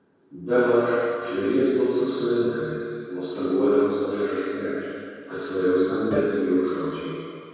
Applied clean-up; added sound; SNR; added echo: none; Bowed string instrument; 11 dB; reverberation time 2.2 s.